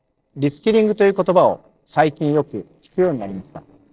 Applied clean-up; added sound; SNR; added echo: neural separator model SepFormer DNS4.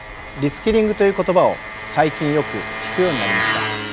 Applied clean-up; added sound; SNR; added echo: none; Engine; 6 dB; none.